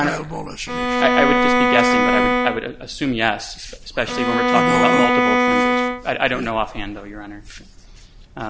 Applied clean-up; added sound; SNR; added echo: none; Bowed string instrument; -4 dB; none.